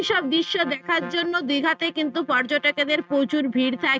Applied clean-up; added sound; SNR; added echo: neural mask model RNNoise.